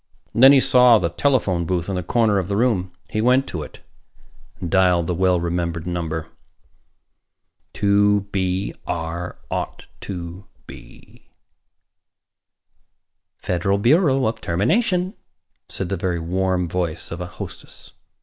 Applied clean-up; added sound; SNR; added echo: none; none; none; none.